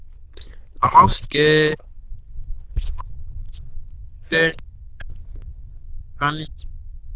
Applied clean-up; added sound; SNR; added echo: neural diffusion model UNIVERSE++.